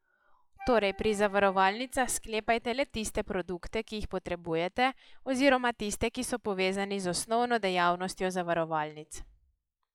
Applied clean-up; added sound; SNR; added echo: classical method log-MMSE.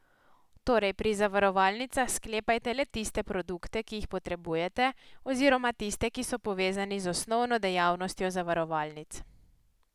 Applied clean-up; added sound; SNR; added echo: none; none; none; none.